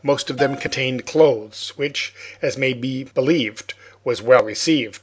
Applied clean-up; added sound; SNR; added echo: none; Piano; 19 dB; none.